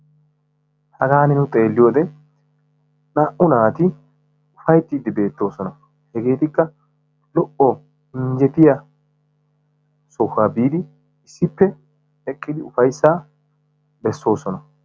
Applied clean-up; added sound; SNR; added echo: none; none; none; none.